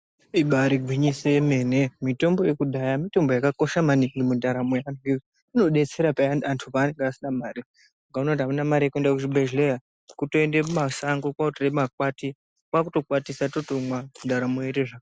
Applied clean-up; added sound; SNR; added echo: none; none; none; none.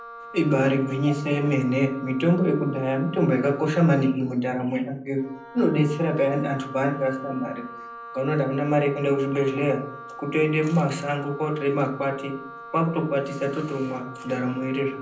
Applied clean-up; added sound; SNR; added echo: none; Wind instrument, woodwind instrument; 16 dB; reverberation time 0.6 s.